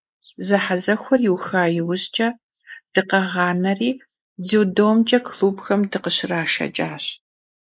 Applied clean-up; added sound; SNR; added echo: neural mask model Resemble Enhance denoiser.